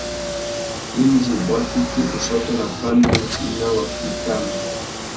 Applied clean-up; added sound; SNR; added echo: none; Car; 4 dB; reverberation time 0.4 s.